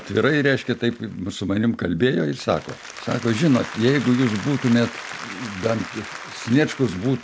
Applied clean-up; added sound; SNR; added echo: none; Applause; 15 dB; none.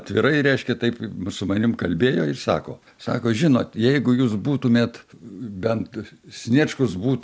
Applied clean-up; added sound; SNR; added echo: none; none; none; none.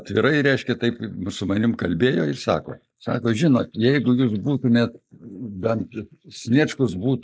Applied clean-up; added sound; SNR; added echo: neural mask model Resemble Enhance denoiser.